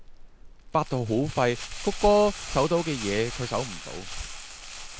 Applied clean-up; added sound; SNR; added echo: none; Crumpling, crinkling; 9 dB; none.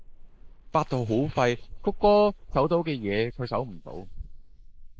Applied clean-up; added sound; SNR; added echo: neural mask model Resemble Enhance denoiser.